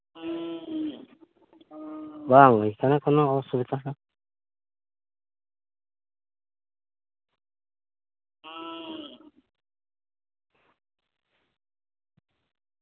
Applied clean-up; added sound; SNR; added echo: none; none; none; none.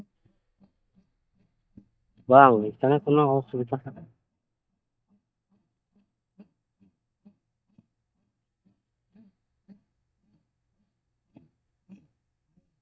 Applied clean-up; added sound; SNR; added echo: neural mask model DeepFilterNet 3.